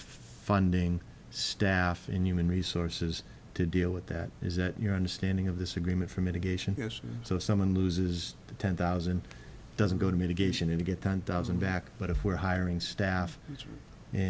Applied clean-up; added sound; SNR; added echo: none; none; none; none.